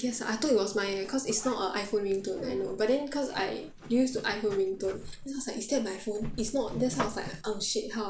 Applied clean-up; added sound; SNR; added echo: none; Zipper (clothing); 12 dB; none.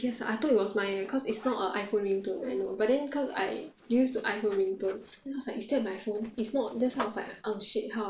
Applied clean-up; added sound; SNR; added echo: neural separator model SepFormer DNS4.